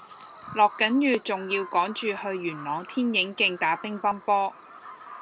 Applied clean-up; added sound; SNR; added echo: none; Bird vocalization, bird call, bird song; 17 dB; none.